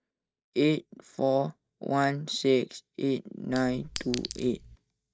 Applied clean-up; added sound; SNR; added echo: neural mask model DeepFilterNet 3.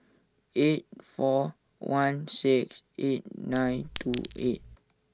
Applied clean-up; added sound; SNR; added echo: none; Chink, clink; 9 dB; none.